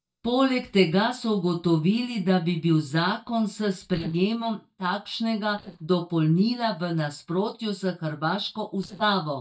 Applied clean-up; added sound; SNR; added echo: neural mask model DeepFilterNet 3.